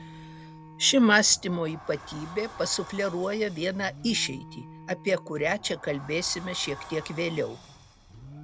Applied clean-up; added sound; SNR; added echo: none; Sliding door + Alarm; 17 dB; none.